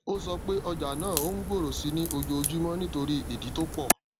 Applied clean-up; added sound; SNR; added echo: none; Crack; 3 dB; none.